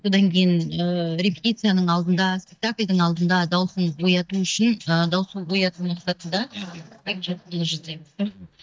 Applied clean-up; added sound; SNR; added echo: neural mask model DeepFilterNet 3.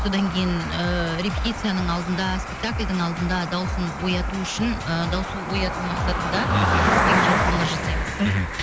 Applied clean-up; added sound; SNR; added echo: none; Cricket; 2 dB; none.